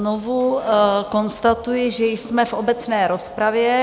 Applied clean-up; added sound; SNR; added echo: none; none; none; none.